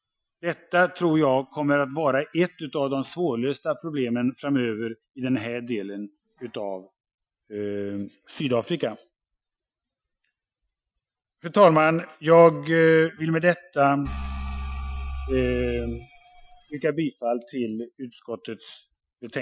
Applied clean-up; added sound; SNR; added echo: classical method Wiener filter.